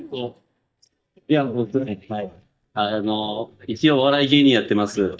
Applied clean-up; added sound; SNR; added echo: neural mask model DeepFilterNet 3.